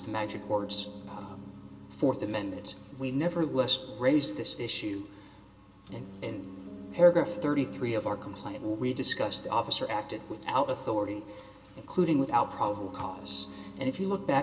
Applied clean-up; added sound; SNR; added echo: none; Piano; 17 dB; reverberation time 0.1 s.